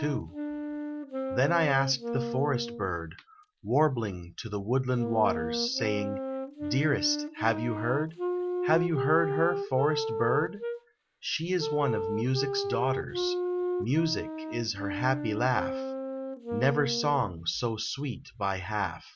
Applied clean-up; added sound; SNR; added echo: none; Wind instrument, woodwind instrument; 4 dB; none.